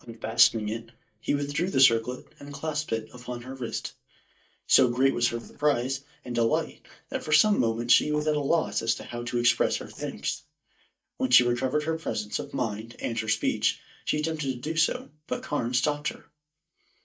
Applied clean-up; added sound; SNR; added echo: neural mask model DeepFilterNet 3.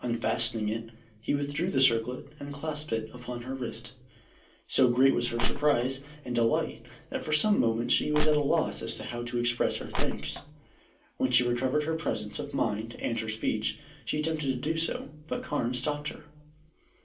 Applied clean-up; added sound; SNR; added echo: none; Crushing; -3 dB; reverberation time 0.3 s.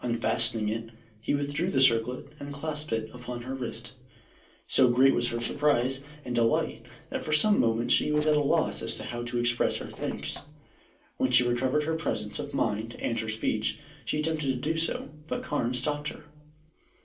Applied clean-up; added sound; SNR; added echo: neural separator model SepFormer DNS4.